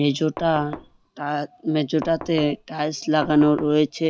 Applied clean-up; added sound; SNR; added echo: none; Knock; 16 dB; none.